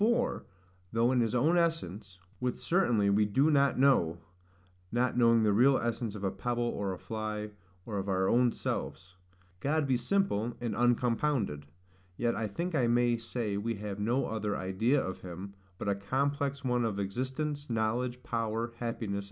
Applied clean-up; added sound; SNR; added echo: none; none; none; none.